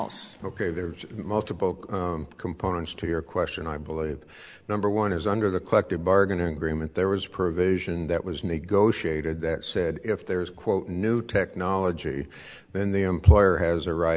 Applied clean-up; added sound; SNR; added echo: none; none; none; none.